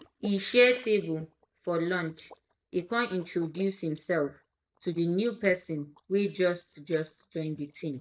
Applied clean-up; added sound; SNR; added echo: neural mask model DeepFilterNet 3.